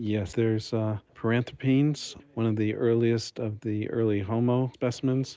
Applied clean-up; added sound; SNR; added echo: none; none; none; none.